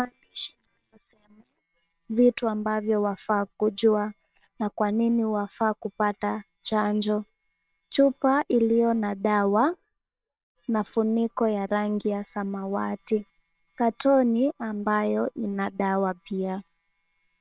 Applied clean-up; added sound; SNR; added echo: neural separator model SepFormer WHAM!.